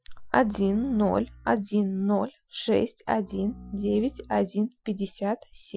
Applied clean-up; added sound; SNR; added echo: classical method Wiener filter.